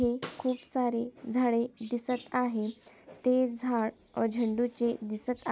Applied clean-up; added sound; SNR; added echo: none; Snare drum; 18 dB; none.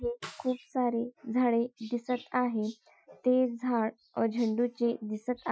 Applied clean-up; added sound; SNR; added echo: classical method Wiener filter.